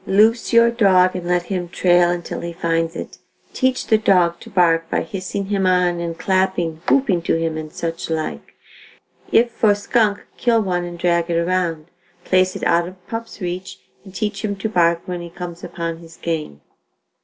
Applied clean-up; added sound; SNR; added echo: none; none; none; none.